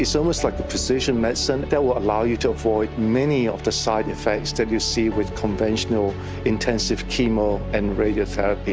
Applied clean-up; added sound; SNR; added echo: none; none; none; none.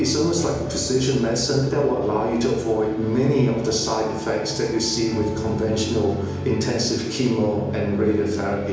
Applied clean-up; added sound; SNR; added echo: none; none; none; reverberation time 1.0 s.